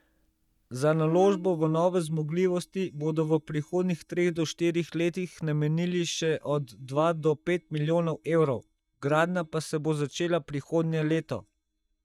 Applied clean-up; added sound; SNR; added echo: neural mask model DeepFilterNet 3.